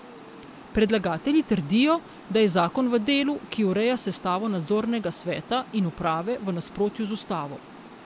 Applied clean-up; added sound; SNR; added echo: none; Water; 19 dB; none.